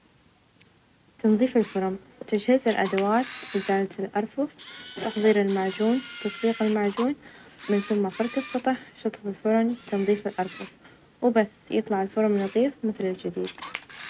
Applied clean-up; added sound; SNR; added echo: none; Camera; 12 dB; none.